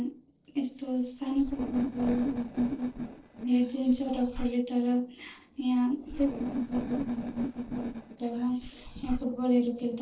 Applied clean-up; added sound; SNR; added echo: neural separator model SepFormer DNS4.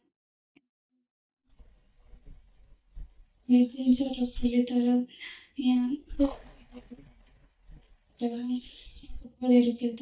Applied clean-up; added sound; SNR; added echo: neural mask model DeepFilterNet 3.